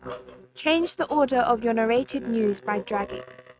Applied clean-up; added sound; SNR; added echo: neural mask model RNNoise.